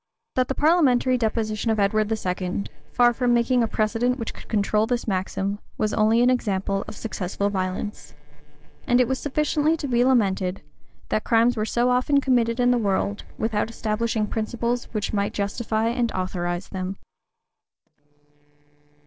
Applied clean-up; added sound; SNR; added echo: neural separator model SepFormer DNS4.